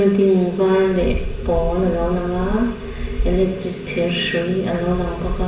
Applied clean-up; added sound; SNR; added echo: none; none; none; reverberation time 0.7 s.